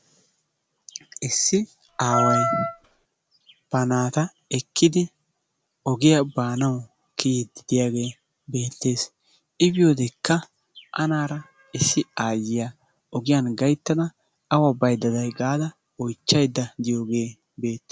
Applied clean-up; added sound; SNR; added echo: none; Wind instrument, woodwind instrument; 1 dB; none.